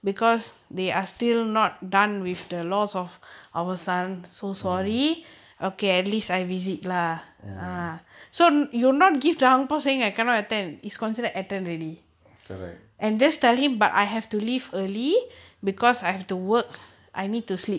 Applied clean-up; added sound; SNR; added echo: none; none; none; none.